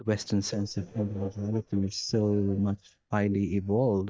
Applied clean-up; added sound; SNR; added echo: neural mask model DeepFilterNet 3.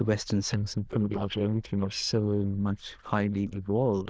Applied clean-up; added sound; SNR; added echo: neural diffusion model UNIVERSE++.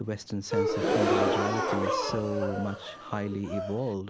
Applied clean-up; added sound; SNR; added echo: none; Gasp; -3 dB; none.